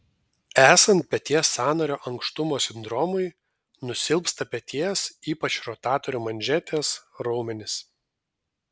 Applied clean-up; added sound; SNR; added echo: none; none; none; none.